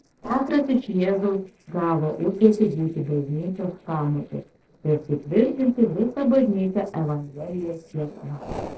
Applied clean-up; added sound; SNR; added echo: neural separator model SepFormer DNS4.